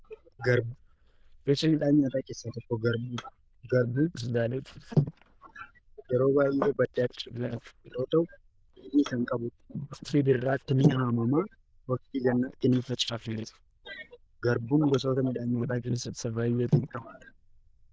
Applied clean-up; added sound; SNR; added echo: neural diffusion model UNIVERSE++.